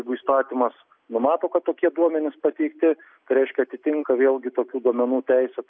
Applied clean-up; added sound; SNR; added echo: none; none; none; none.